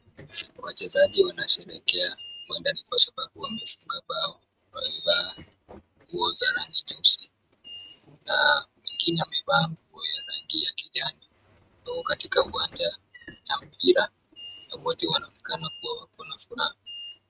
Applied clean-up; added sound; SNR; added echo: neural mask model RNNoise.